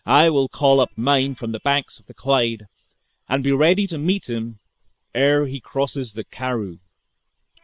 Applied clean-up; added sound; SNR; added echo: neural separator model SepFormer WHAM!.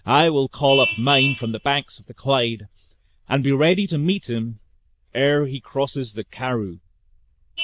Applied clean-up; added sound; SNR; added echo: neural diffusion model UNIVERSE++.